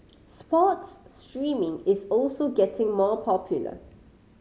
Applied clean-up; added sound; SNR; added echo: none; none; none; none.